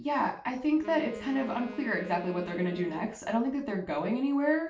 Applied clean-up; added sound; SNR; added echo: none; Wind instrument, woodwind instrument; 16 dB; reverberation time 0.3 s.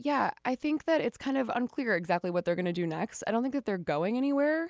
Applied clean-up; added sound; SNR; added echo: none; none; none; none.